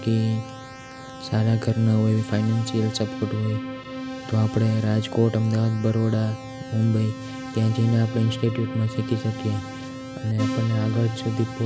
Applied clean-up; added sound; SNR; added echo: none; Keyboard (musical); 11 dB; none.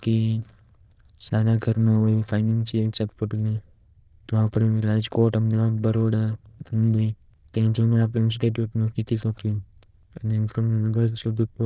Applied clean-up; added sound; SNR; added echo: neural diffusion model UNIVERSE++.